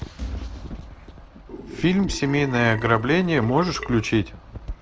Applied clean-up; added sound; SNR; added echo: neural separator model SepFormer DNS4.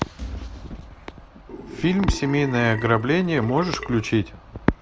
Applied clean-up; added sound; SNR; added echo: none; Burping, eructation + Thump, thud; 13 dB; none.